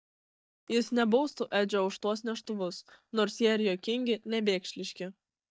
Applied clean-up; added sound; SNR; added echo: neural mask model DeepFilterNet 3.